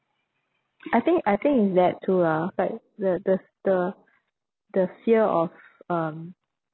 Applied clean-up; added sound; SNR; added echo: none; none; none; none.